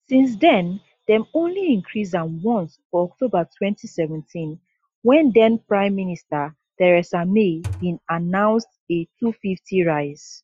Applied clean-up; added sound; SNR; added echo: classical method Wiener filter.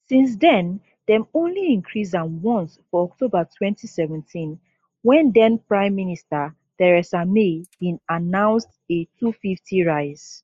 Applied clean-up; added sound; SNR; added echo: neural mask model Resemble Enhance denoiser.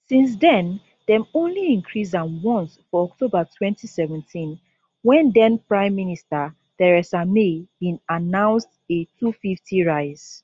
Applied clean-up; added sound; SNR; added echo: none; none; none; none.